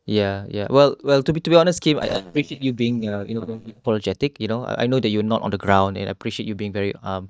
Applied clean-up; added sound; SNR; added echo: neural mask model DeepFilterNet 3.